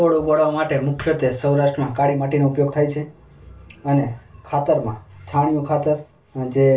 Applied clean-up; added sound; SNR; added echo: none; none; none; reverberation time 0.2 s.